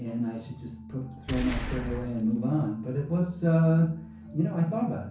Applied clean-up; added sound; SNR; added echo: none; Boom; 10 dB; reverberation time 0.6 s.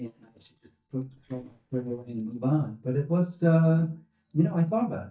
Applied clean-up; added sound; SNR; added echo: neural mask model DeepFilterNet 3.